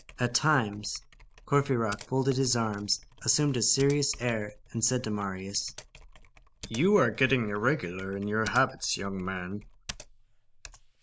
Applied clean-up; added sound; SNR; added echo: none; Typing; 19 dB; none.